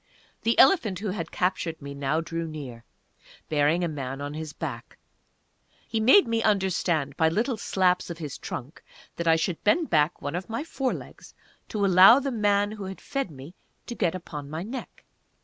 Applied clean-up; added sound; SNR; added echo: none; none; none; none.